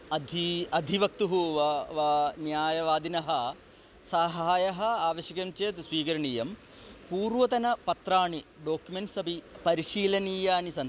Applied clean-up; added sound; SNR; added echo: none; none; none; none.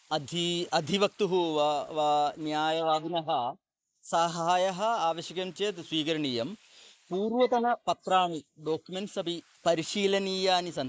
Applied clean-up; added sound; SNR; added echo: neural mask model Resemble Enhance denoiser.